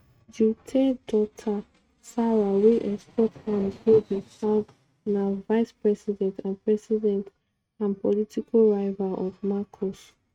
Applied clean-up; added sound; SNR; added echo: neural mask model RNNoise.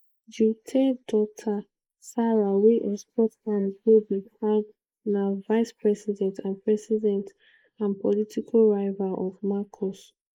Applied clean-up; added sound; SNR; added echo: neural mask model Resemble Enhance denoiser.